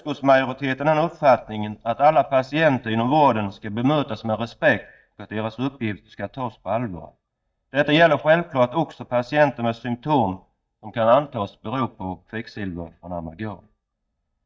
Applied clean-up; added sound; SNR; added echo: neural mask model DeepFilterNet 3.